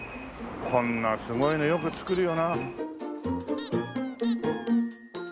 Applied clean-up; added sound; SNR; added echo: none; Squeak; 18 dB; none.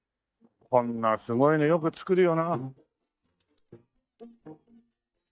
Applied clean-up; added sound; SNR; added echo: neural mask model DeepFilterNet 3.